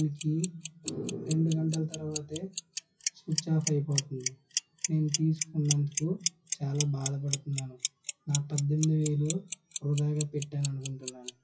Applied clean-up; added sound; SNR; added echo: classical method WPE with log-MMSE.